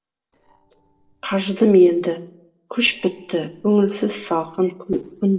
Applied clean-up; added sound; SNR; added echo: neural separator model SepFormer DNS4.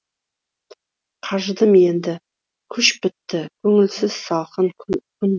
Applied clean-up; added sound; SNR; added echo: none; none; none; none.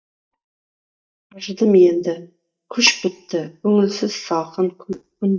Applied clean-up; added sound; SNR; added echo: neural mask model DeepFilterNet 3.